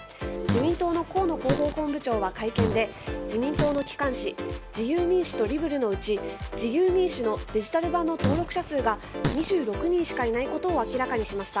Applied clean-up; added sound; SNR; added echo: none; Fart; 5 dB; none.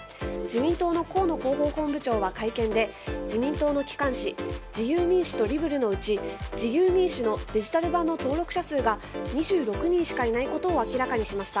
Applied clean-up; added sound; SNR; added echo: none; none; none; none.